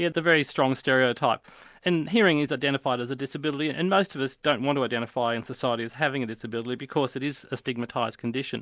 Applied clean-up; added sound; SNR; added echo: none; none; none; none.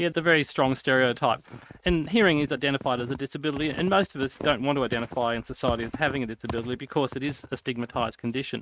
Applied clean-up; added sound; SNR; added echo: neural mask model RNNoise.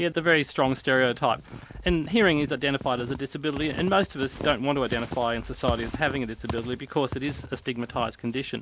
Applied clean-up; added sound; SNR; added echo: none; Squeak / Walk, footsteps; 12 dB; none.